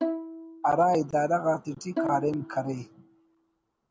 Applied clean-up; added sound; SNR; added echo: none; Bowed string instrument; 9 dB; none.